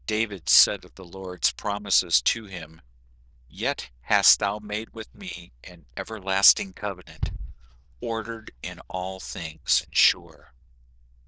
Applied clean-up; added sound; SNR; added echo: neural diffusion model UNIVERSE++.